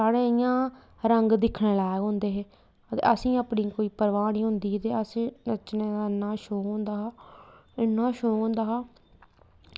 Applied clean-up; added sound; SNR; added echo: none; none; none; none.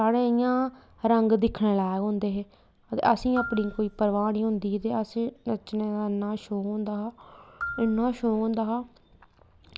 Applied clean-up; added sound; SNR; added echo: none; Marimba, xylophone; 15 dB; none.